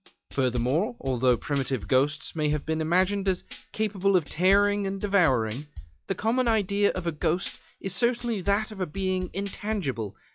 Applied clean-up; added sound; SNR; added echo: classical method log-MMSE.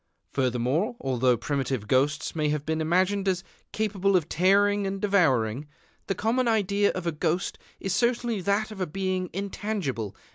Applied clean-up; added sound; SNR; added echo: none; none; none; none.